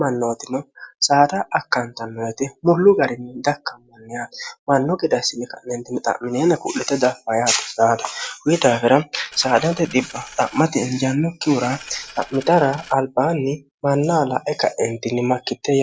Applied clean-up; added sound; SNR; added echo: none; Coin (dropping); 20 dB; none.